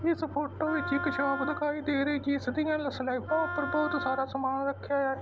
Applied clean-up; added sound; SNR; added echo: none; Wind instrument, woodwind instrument; 8 dB; none.